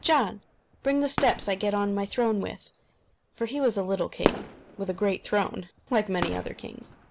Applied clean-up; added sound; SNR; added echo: none; Fireworks; 9 dB; none.